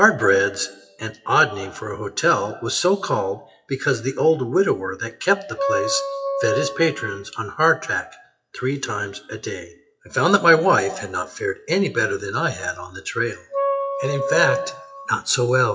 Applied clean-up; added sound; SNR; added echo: classical method WPE with log-MMSE.